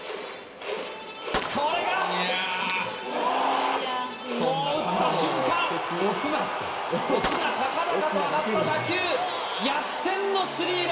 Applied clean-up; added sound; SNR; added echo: none; Gunshot, gunfire; 10 dB; reverberation time 1.7 s.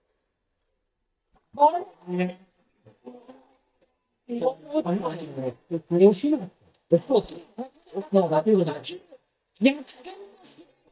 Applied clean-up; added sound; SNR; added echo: neural mask model DeepFilterNet 3.